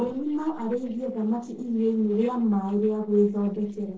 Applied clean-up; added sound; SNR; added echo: neural separator model SepFormer DNS4.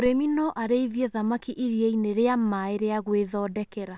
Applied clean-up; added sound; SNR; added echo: none; none; none; none.